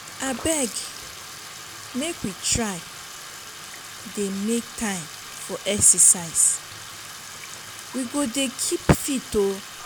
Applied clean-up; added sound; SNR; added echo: none; Bathtub (filling or washing); 13 dB; none.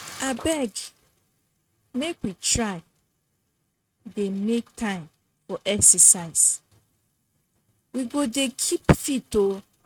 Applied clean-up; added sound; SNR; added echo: neural mask model RNNoise.